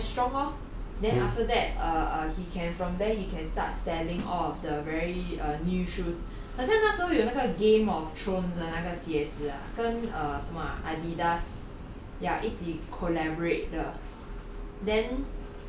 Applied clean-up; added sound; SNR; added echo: none; Fire; 18 dB; none.